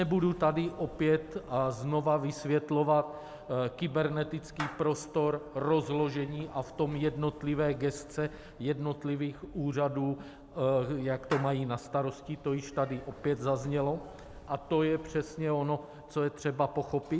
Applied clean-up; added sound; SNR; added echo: none; Meow / Clapping; 20 dB; none.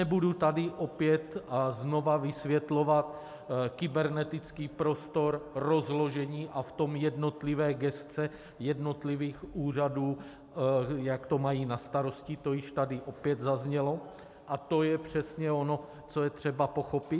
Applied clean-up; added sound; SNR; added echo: none; none; none; none.